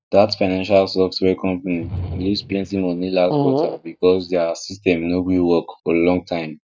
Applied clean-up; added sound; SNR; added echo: neural mask model DeepFilterNet 3.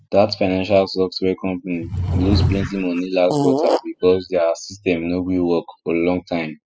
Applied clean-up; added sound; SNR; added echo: classical method spectral subtraction.